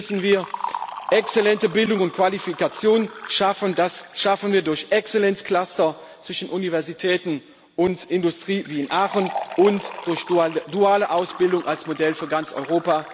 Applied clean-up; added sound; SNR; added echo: none; Liquid; 15 dB; none.